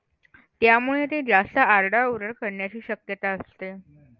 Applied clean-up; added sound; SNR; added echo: none; none; none; none.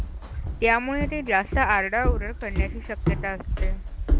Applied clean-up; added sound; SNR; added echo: none; Walk, footsteps; -1 dB; none.